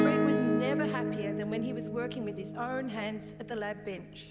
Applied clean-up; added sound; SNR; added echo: none; Acoustic guitar / Strum; -3 dB; none.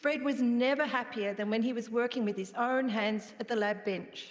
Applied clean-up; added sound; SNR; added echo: none; none; none; none.